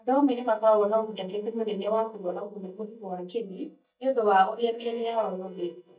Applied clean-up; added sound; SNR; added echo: neural mask model DeepFilterNet 3.